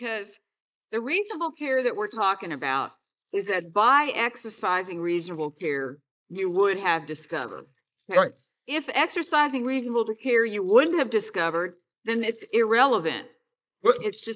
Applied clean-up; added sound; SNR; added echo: neural mask model Resemble Enhance denoiser.